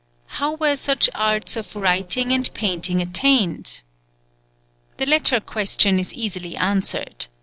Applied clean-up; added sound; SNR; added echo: neural separator model SepFormer DNS4.